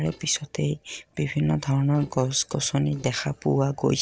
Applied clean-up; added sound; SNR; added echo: neural separator model SepFormer DNS4.